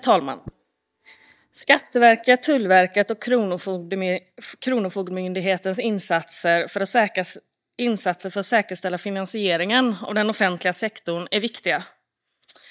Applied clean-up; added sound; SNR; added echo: neural mask model DeepFilterNet 3.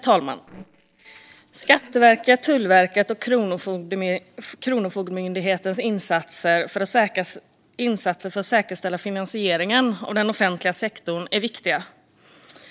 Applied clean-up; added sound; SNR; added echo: neural separator model SepFormer DNS4.